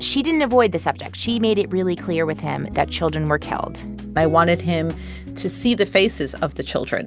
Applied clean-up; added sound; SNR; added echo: none; none; none; none.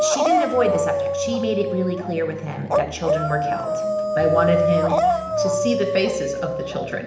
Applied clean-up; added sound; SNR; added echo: none; Dog; -2 dB; reverberation time 0.8 s.